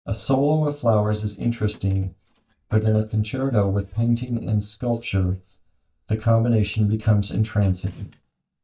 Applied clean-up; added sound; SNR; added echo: neural mask model DeepFilterNet 3.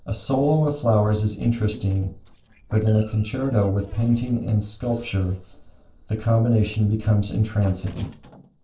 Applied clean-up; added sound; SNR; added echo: neural separator model SepFormer DNS4.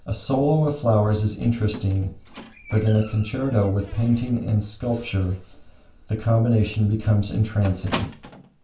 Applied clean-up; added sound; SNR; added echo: none; Squeak; 18 dB; reverberation time 0.3 s.